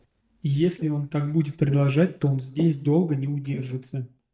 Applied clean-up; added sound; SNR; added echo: neural mask model DeepFilterNet 3.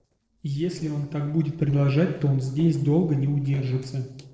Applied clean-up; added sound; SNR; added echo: neural separator model SepFormer DNS4.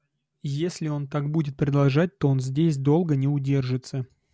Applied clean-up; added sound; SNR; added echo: none; none; none; none.